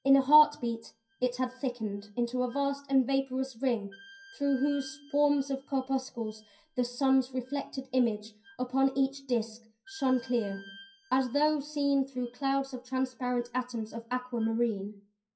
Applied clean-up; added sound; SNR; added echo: classical method WPE with log-MMSE.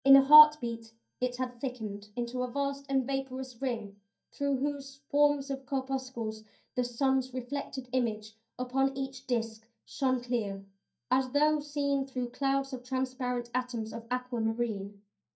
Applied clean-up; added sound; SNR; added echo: neural mask model DeepFilterNet 3.